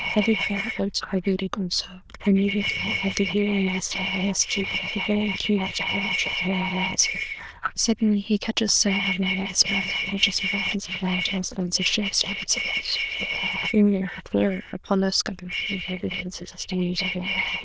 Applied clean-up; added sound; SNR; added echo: neural diffusion model UNIVERSE++.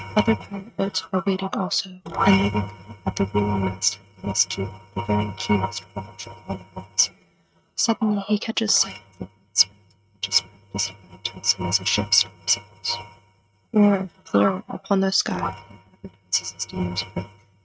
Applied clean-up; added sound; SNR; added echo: neural mask model RNNoise.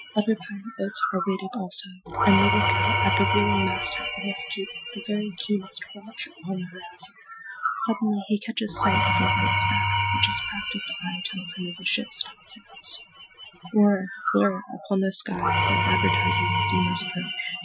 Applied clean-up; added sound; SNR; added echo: classical method Wiener filter.